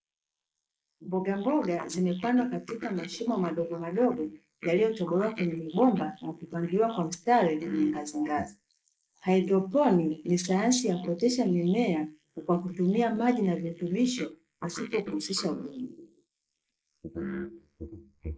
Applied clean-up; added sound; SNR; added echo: neural mask model Resemble Enhance denoiser.